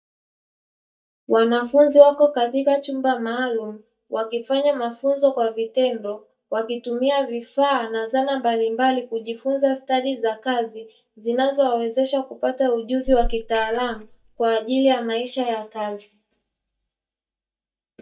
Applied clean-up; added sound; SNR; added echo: neural mask model DeepFilterNet 3.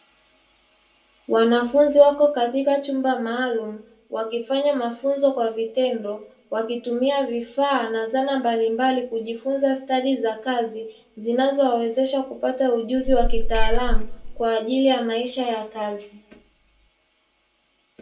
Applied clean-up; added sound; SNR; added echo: none; Meow; -5 dB; reverberation time 0.2 s.